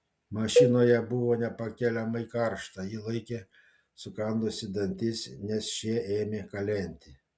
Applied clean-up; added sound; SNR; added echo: none; Cowbell; -1 dB; none.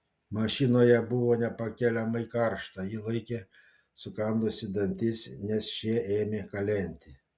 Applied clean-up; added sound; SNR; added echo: none; none; none; none.